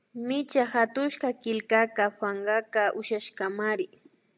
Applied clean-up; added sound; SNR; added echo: none; none; none; none.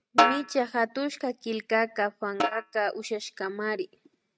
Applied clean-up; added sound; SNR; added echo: neural mask model RNNoise.